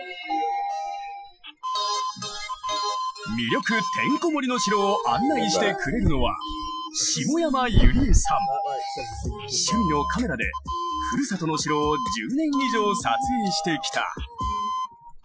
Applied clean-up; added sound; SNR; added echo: classical method Wiener filter.